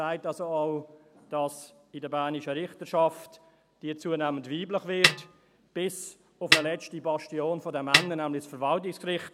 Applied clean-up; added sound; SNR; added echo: none; Snare drum; -4 dB; none.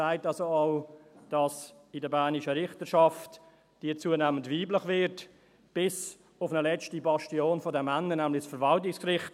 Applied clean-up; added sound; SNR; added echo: none; none; none; none.